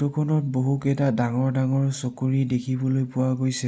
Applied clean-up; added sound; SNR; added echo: none; none; none; none.